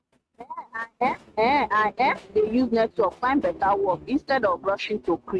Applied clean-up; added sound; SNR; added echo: neural mask model RNNoise.